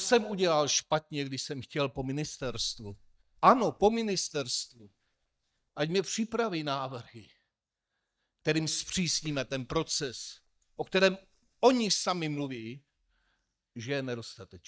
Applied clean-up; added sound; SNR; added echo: neural mask model DeepFilterNet 3.